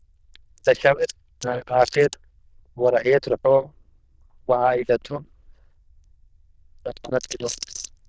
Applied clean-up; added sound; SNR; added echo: neural diffusion model UNIVERSE++.